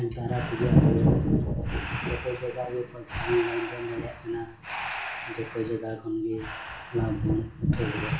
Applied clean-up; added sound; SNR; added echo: none; Breathing; 11 dB; reverberation time 0.4 s.